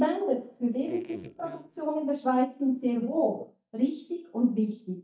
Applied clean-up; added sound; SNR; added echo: neural mask model DeepFilterNet 3.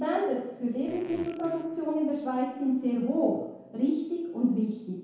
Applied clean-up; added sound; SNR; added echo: none; Fart; 20 dB; reverberation time 0.8 s.